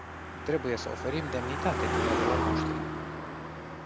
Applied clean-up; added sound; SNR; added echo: none; Car passing by; -3 dB; none.